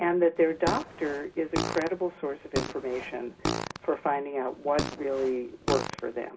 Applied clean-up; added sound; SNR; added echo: none; Fart; 6 dB; reverberation time 0.2 s.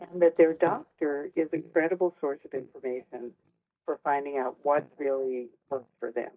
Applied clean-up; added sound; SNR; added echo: neural mask model DeepFilterNet 3.